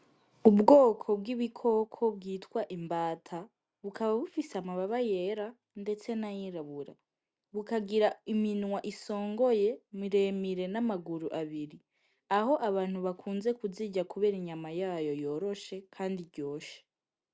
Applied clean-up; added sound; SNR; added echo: none; none; none; none.